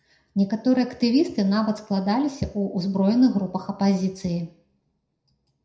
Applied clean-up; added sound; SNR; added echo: none; none; none; reverberation time 0.5 s.